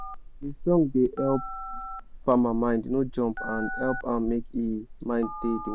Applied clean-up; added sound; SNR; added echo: none; Telephone; 9 dB; none.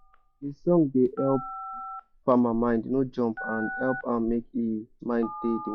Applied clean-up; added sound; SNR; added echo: classical method log-MMSE.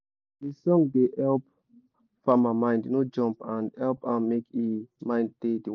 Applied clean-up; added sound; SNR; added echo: none; none; none; none.